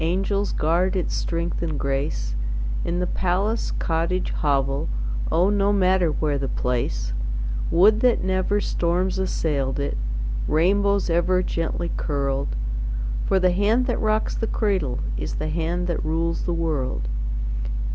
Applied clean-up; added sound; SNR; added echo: none; none; none; none.